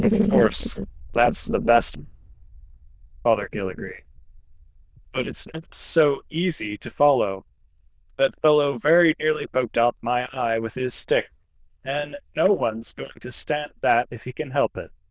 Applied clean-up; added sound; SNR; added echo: neural diffusion model UNIVERSE++.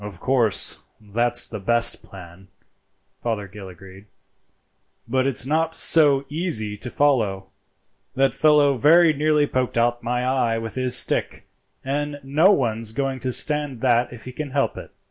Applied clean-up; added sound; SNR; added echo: none; none; none; none.